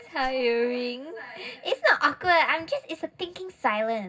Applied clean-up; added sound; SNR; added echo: none; Whoosh, swoosh, swish; 17 dB; reverberation time 0.4 s.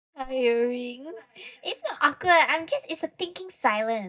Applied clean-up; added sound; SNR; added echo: neural mask model DeepFilterNet 3.